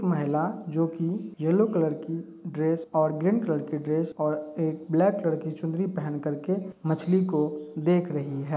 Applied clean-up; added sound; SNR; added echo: none; none; none; none.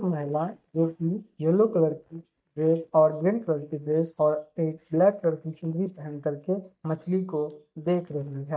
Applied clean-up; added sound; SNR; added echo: neural mask model DeepFilterNet 3.